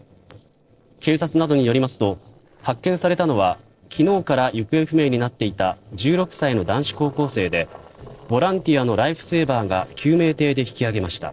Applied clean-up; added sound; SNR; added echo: neural separator model SepFormer DNS4.